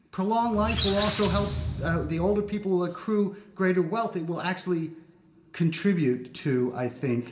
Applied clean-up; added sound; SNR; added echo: none; Squeak; 1 dB; reverberation time 1.9 s.